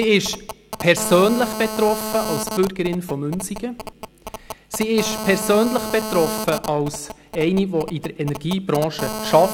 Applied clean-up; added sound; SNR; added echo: none; Telephone; 9 dB; none.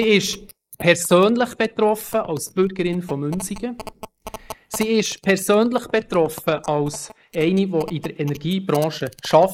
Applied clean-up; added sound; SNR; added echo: neural mask model Resemble Enhance denoiser.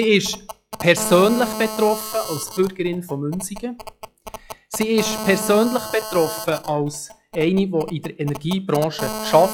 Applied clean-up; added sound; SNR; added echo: classical method log-MMSE.